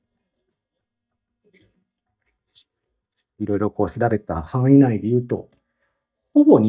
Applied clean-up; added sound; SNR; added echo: neural mask model DeepFilterNet 3.